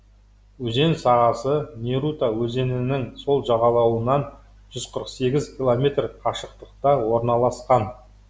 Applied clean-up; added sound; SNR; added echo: none; none; none; none.